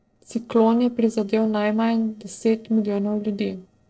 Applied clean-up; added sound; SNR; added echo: neural separator model SepFormer DNS4.